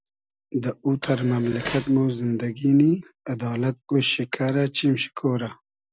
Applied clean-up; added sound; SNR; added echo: none; Dishes, pots, and pans; 14 dB; none.